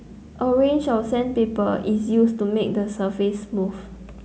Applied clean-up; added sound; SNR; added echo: none; none; none; none.